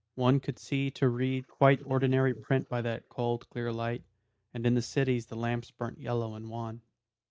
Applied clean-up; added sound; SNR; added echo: neural mask model Resemble Enhance denoiser.